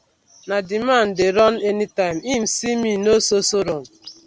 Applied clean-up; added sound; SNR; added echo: none; none; none; none.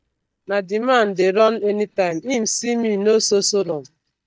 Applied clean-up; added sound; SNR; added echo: neural mask model DeepFilterNet 3.